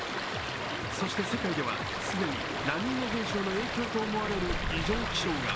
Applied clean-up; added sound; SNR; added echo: none; Stream; 1 dB; none.